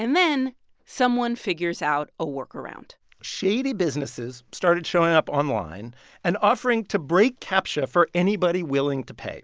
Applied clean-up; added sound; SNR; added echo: none; none; none; none.